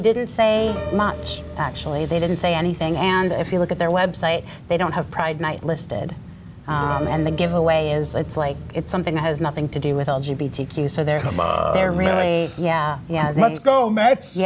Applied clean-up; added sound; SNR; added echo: none; Piano; 14 dB; none.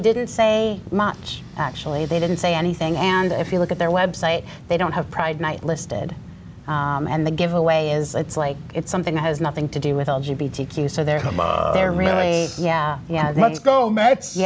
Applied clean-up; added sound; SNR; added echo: none; none; none; none.